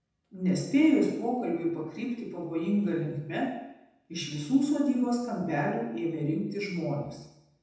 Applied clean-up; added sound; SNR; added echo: none; none; none; reverberation time 0.8 s.